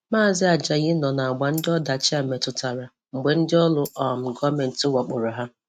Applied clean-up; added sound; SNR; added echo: neural mask model RNNoise.